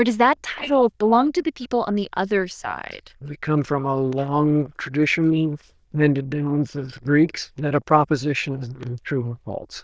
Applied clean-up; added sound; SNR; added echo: neural diffusion model UNIVERSE++.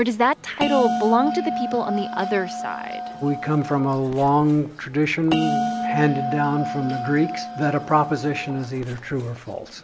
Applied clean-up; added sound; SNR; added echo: none; Bell; 6 dB; none.